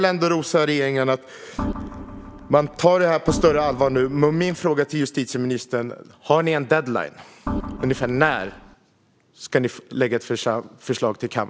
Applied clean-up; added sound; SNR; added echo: none; Organ; 9 dB; none.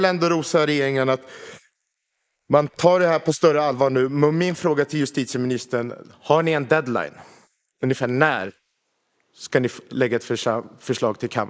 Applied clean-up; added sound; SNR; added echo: neural mask model Resemble Enhance denoiser.